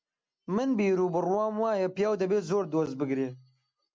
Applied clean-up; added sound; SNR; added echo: none; none; none; none.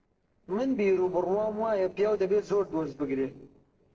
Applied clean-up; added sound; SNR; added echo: neural separator model SepFormer DNS4.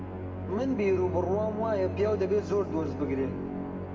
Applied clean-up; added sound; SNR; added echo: none; Musical instrument; 5 dB; reverberation time 1.2 s.